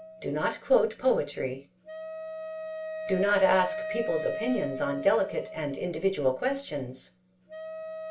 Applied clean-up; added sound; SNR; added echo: none; Wind instrument, woodwind instrument; 9 dB; reverberation time 0.2 s.